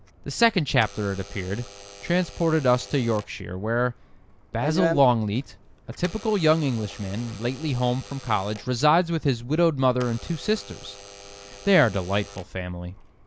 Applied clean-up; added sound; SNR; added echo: none; Alarm / Door; 14 dB; none.